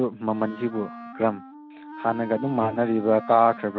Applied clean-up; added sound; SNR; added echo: none; Wind instrument, woodwind instrument; 15 dB; none.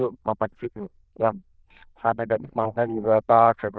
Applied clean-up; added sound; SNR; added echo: neural diffusion model UNIVERSE++.